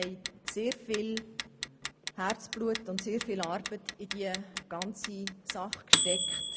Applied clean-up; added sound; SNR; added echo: none; Clock; -4 dB; none.